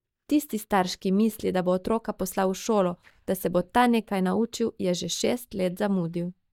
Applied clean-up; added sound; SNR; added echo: neural mask model DeepFilterNet 3.